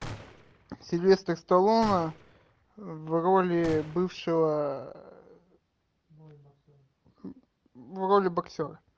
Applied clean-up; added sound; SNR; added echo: none; Gunshot, gunfire; 17 dB; none.